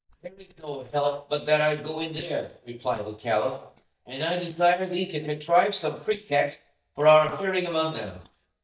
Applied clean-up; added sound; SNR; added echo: neural mask model DeepFilterNet 3.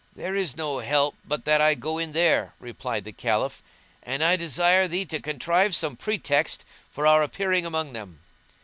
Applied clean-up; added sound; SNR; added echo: none; none; none; none.